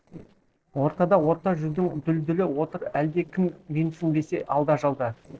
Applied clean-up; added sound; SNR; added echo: neural separator model SepFormer DNS4.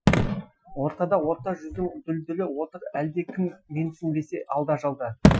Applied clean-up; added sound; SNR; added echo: classical method Wiener filter.